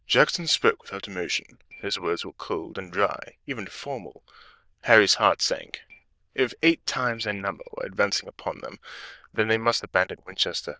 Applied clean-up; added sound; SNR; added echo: neural diffusion model UNIVERSE++.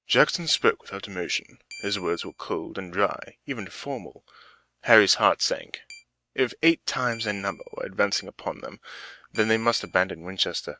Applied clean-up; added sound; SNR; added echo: neural mask model RNNoise.